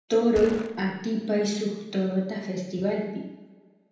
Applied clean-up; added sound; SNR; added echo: none; Gunshot, gunfire; 13 dB; reverberation time 0.9 s.